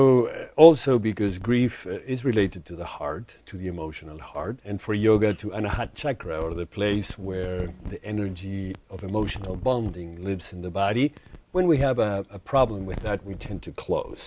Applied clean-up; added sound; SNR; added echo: none; none; none; none.